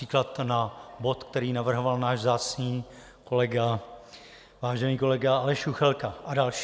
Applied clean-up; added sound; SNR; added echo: none; none; none; none.